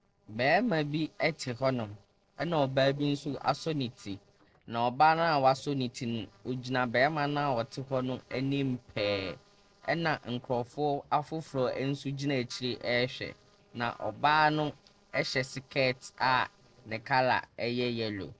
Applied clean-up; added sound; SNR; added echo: neural separator model SepFormer DNS4.